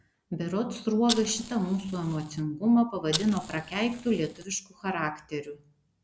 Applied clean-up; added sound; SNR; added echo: none; Fire; 10 dB; none.